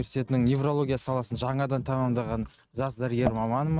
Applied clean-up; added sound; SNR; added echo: neural mask model RNNoise.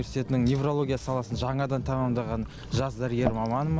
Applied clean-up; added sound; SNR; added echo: none; Liquid; 13 dB; none.